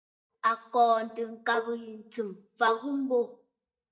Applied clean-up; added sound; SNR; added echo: neural mask model DeepFilterNet 3.